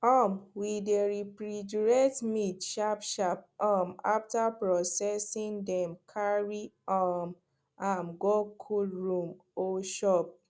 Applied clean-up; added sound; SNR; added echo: none; none; none; none.